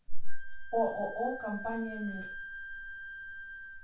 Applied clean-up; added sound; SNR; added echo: none; Wind instrument, woodwind instrument; 15 dB; reverberation time 0.3 s.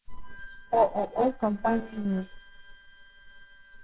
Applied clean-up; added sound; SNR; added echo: neural separator model SepFormer WHAMR!.